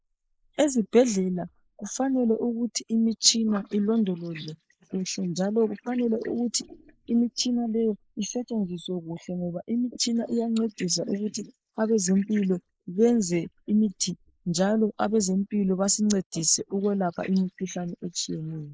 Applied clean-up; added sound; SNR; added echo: neural mask model Resemble Enhance denoiser.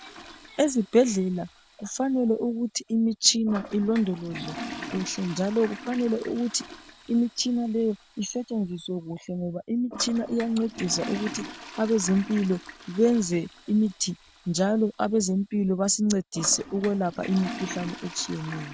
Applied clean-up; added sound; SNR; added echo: none; Toilet flush; 15 dB; none.